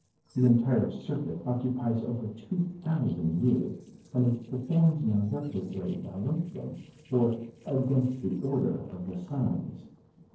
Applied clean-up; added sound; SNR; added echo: neural separator model SepFormer DNS4.